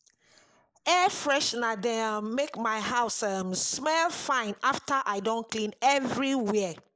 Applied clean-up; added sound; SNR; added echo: neural mask model Resemble Enhance denoiser.